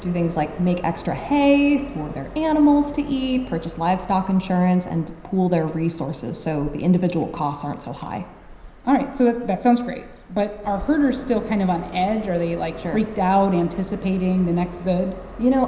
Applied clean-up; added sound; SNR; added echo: none; Train; 17 dB; reverberation time 0.9 s.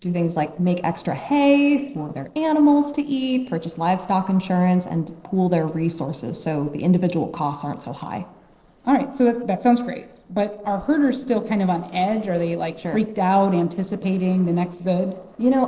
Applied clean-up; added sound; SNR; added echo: neural separator model SepFormer DNS4.